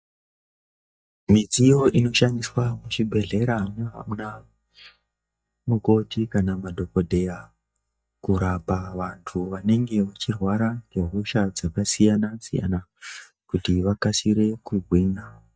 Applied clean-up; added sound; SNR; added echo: neural mask model DeepFilterNet 3.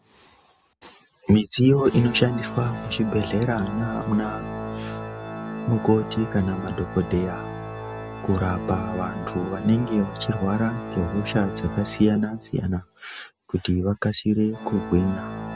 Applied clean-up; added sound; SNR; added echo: none; Organ; 10 dB; none.